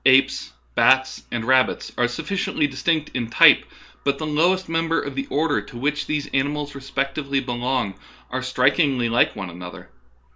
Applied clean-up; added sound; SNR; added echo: none; none; none; none.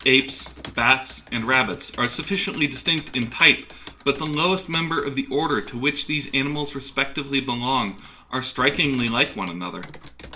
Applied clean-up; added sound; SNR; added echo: none; Computer keyboard; 20 dB; reverberation time 0.5 s.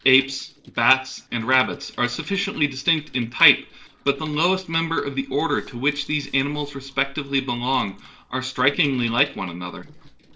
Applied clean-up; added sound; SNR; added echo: neural separator model SepFormer DNS4.